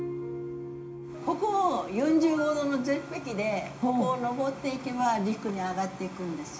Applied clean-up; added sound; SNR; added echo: none; none; none; reverberation time 0.4 s.